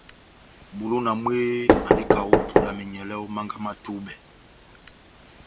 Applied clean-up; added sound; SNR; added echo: none; Knock; -4 dB; none.